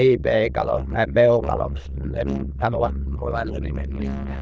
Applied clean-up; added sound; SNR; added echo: neural diffusion model UNIVERSE++.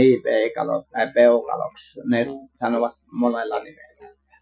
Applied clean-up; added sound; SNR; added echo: classical method Wiener filter.